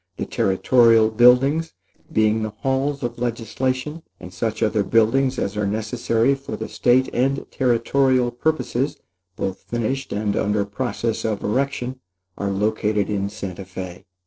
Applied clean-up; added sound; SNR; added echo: neural separator model SepFormer DNS4.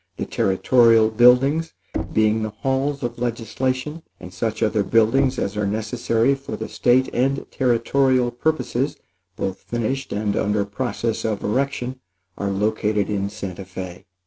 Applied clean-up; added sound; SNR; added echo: none; Knock; 14 dB; none.